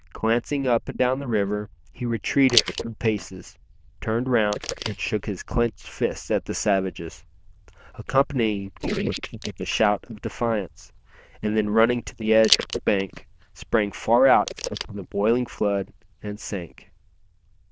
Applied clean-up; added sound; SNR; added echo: neural diffusion model UNIVERSE++.